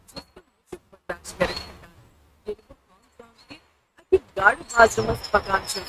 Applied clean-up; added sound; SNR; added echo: neural mask model RNNoise.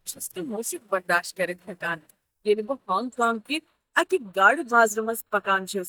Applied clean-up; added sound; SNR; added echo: neural mask model DeepFilterNet 3.